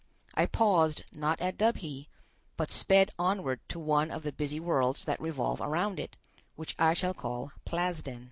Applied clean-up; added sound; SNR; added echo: none; none; none; none.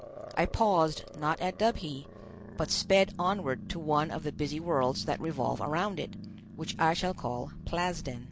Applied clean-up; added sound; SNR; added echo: none; Growling; 13 dB; none.